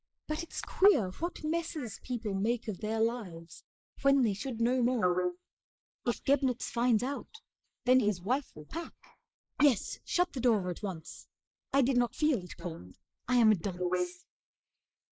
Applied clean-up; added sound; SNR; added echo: neural mask model Resemble Enhance denoiser.